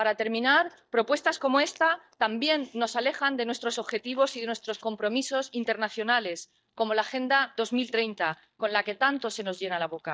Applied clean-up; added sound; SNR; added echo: neural mask model DeepFilterNet 3.